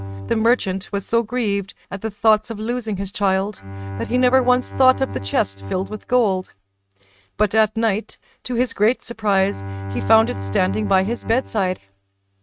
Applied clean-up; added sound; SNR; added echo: neural mask model RNNoise.